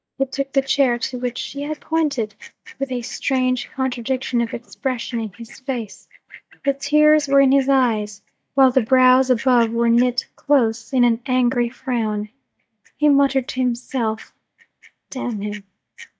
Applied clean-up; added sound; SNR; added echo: neural mask model DeepFilterNet 3.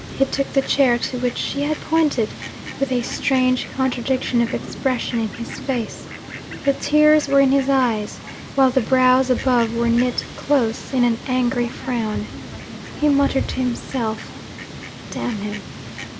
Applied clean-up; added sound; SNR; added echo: none; Fowl; 12 dB; none.